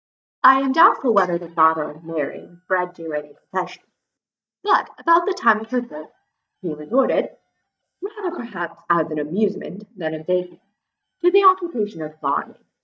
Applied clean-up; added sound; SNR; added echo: neural mask model DeepFilterNet 3.